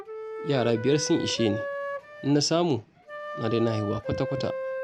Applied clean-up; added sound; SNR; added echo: none; Wind instrument, woodwind instrument; 8 dB; none.